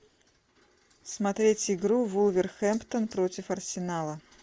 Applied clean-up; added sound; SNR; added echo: none; none; none; none.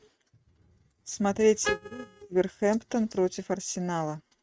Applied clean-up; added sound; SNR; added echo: neural mask model RNNoise.